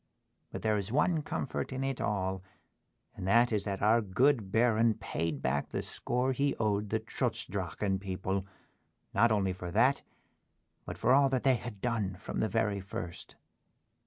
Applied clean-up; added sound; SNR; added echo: none; none; none; none.